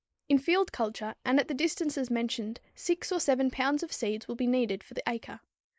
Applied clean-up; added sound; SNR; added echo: neural mask model Resemble Enhance denoiser.